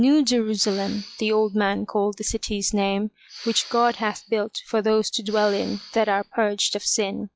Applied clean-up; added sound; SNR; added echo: classical method log-MMSE.